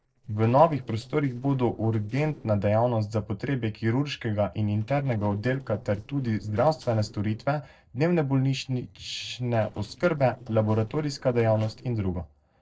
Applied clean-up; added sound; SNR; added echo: neural separator model SepFormer DNS4.